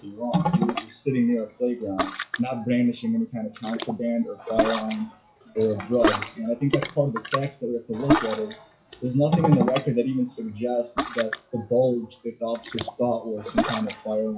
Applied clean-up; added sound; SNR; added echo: classical method WPE with log-MMSE.